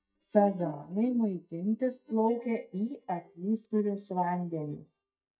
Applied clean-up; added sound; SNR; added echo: neural mask model DeepFilterNet 3.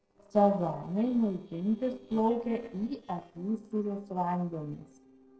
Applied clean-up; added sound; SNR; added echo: neural separator model SepFormer DNS4.